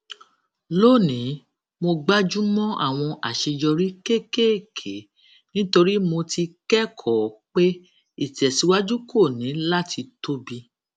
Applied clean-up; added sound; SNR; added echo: none; none; none; none.